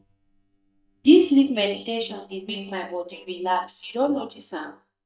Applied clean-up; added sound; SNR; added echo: neural mask model DeepFilterNet 3.